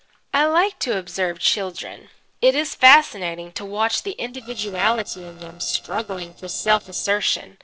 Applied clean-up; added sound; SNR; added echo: neural separator model SepFormer DNS4.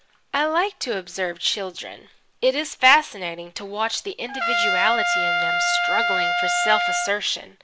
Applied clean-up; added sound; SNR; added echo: none; Trumpet; -2 dB; none.